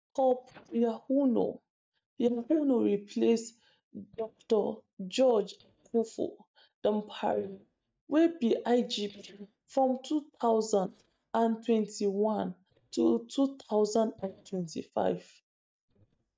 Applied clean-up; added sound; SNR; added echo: neural mask model DeepFilterNet 3.